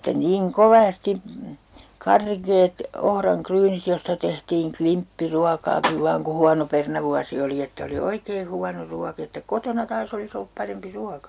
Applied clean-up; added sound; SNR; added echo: none; none; none; none.